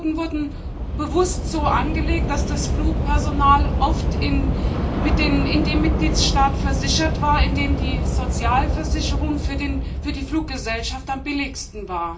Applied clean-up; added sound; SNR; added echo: none; Subway, metro, underground / Train; -2 dB; reverberation time 0.2 s.